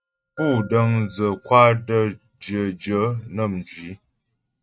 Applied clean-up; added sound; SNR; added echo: neural mask model RNNoise.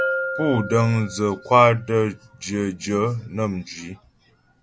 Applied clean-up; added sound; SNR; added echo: none; Bell; 11 dB; none.